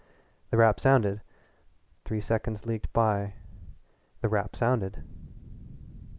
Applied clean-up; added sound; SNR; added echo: none; none; none; none.